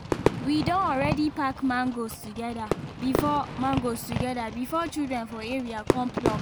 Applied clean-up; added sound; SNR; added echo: none; Fireworks; 3 dB; none.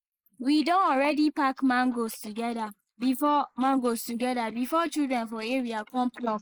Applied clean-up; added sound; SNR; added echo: neural mask model Resemble Enhance denoiser.